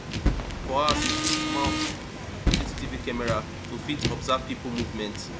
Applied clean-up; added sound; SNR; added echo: none; Fireworks + Car; -3 dB; none.